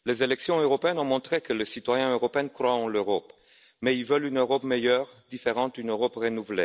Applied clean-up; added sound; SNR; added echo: none; none; none; none.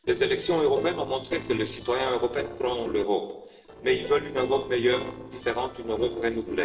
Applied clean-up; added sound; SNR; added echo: neural separator model SepFormer DNS4.